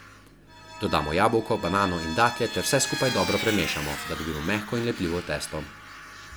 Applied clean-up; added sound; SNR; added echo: none; Vehicle; 9 dB; none.